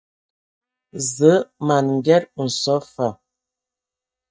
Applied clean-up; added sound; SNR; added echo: neural mask model DeepFilterNet 3.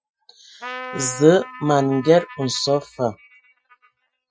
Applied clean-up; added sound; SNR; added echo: classical method Wiener filter.